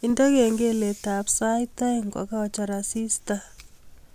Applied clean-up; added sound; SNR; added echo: none; none; none; none.